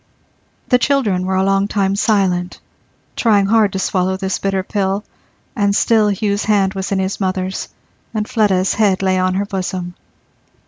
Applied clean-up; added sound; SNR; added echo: none; none; none; none.